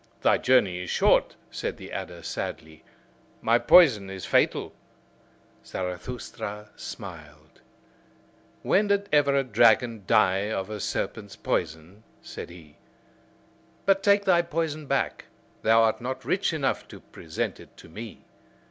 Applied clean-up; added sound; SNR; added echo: none; none; none; none.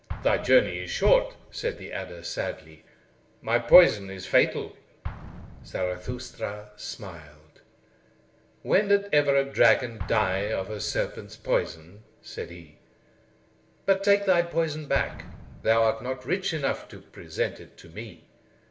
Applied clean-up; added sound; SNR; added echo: none; Explosion; 18 dB; reverberation time 0.6 s.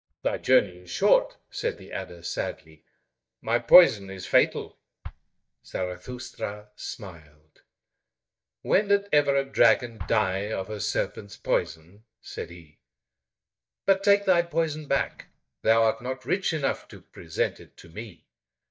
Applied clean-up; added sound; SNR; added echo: neural mask model DeepFilterNet 3.